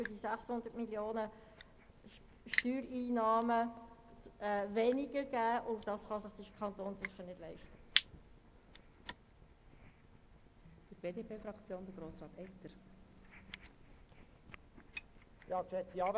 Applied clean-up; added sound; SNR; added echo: none; Crushing; 4 dB; none.